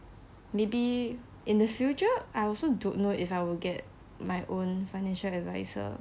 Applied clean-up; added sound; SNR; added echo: none; none; none; none.